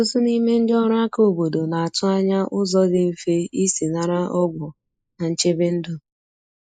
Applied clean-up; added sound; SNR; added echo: neural mask model Resemble Enhance denoiser.